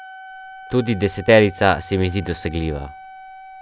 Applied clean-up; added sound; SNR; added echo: none; Wind instrument, woodwind instrument; 18 dB; none.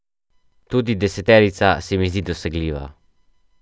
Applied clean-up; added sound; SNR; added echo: none; none; none; none.